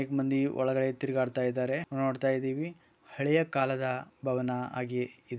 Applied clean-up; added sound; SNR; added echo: none; none; none; none.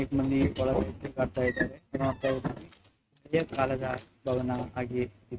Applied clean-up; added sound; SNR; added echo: neural mask model RNNoise.